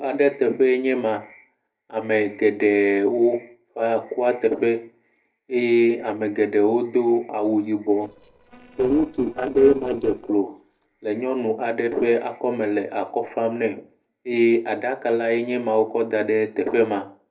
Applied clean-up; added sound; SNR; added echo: neural separator model SepFormer DNS4.